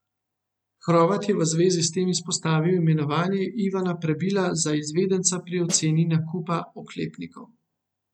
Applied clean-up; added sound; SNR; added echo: none; Snare drum; 16 dB; none.